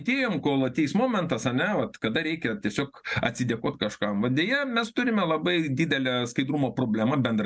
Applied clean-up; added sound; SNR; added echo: none; none; none; none.